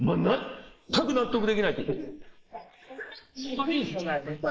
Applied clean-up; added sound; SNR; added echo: neural mask model Resemble Enhance denoiser.